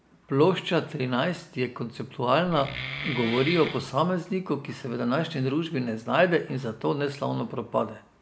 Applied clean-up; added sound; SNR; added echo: none; Wood; 8 dB; none.